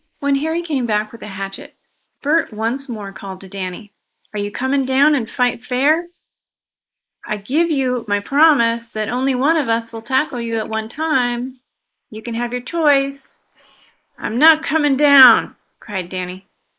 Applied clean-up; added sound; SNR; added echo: neural mask model Resemble Enhance denoiser.